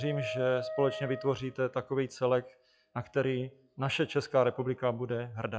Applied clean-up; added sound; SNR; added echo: classical method log-MMSE.